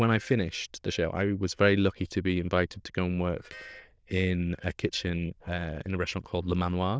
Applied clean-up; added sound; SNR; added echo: neural diffusion model UNIVERSE++.